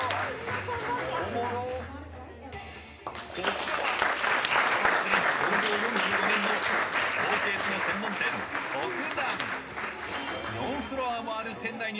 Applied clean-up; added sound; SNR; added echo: none; Applause; -5 dB; reverberation time 0.2 s.